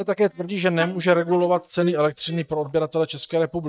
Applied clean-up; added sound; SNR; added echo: neural mask model DeepFilterNet 3.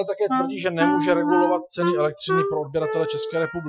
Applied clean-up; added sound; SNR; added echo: classical method Wiener filter.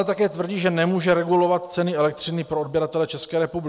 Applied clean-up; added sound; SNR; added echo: none; none; none; none.